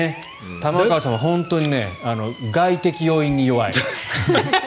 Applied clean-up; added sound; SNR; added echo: none; Siren; 18 dB; none.